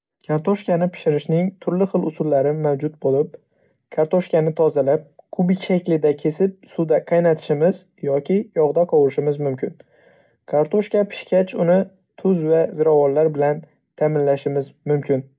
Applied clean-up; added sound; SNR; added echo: none; none; none; none.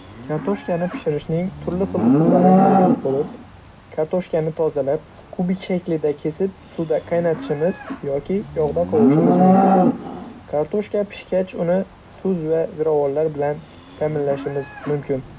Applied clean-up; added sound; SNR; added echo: none; Livestock, farm animals, working animals; 0 dB; none.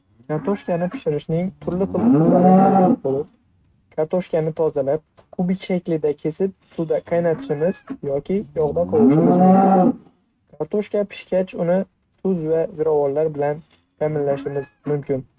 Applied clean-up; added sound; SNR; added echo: neural mask model RNNoise.